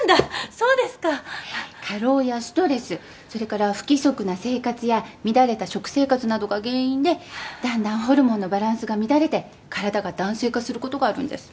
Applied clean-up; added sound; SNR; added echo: none; none; none; none.